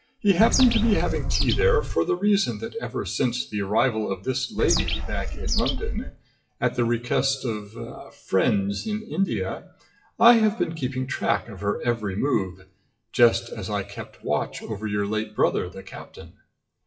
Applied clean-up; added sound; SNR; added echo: classical method WPE with log-MMSE.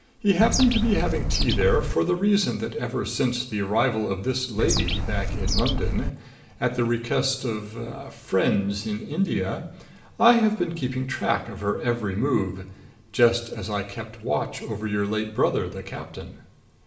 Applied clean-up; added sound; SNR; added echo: none; Bird; -1 dB; reverberation time 0.8 s.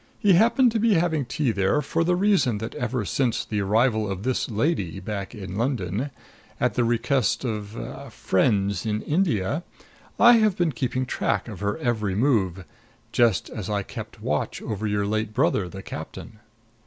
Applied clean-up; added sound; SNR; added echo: none; none; none; none.